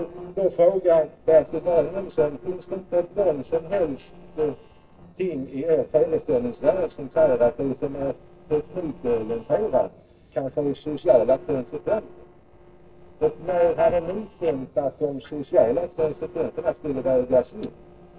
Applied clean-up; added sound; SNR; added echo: neural separator model SepFormer DNS4.